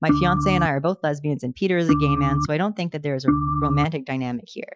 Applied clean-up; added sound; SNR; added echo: classical method Wiener filter.